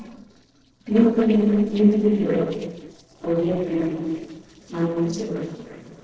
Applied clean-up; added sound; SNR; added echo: neural separator model SepFormer DNS4.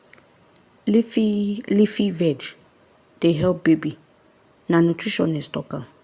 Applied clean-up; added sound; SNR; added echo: none; none; none; none.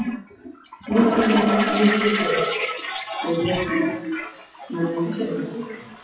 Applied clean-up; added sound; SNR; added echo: classical method WPE with log-MMSE.